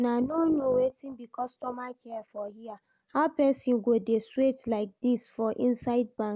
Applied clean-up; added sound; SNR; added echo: none; none; none; none.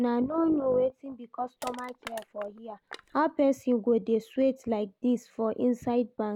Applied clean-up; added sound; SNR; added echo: none; Crushing; 18 dB; none.